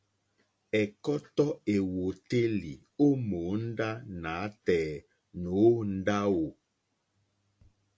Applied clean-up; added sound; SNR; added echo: none; none; none; none.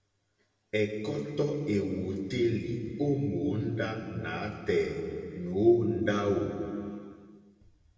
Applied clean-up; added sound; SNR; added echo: none; none; none; reverberation time 2.3 s.